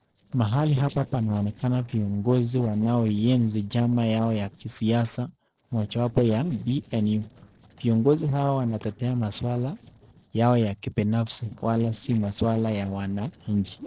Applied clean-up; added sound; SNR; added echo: neural separator model SepFormer DNS4.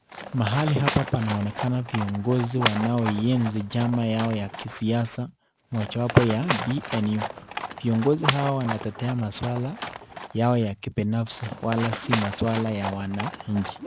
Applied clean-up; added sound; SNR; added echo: none; Livestock, farm animals, working animals; 8 dB; none.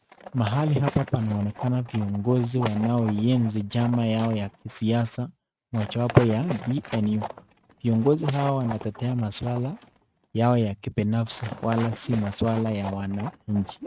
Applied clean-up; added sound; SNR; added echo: neural mask model RNNoise.